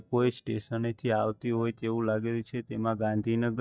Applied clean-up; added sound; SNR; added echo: neural mask model DeepFilterNet 3.